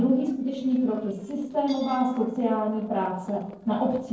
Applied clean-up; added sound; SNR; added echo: neural separator model SepFormer DNS4.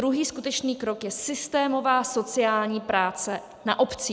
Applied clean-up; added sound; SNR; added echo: none; none; none; none.